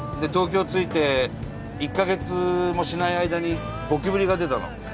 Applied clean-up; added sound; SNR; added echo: none; none; none; none.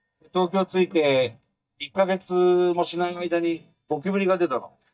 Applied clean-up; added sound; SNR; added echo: neural mask model DeepFilterNet 3.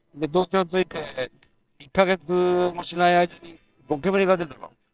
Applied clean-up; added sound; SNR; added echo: neural separator model SepFormer WHAMR!.